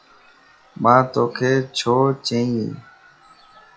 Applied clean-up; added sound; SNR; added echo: classical method log-MMSE.